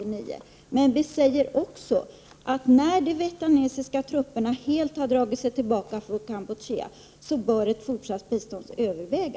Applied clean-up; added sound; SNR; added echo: none; none; none; none.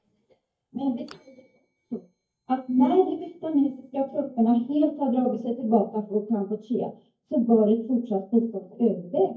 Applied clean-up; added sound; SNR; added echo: neural mask model DeepFilterNet 3.